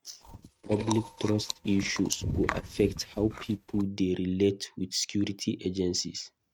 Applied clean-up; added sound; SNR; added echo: neural mask model RNNoise.